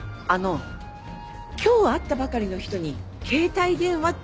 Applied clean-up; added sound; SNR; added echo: none; none; none; none.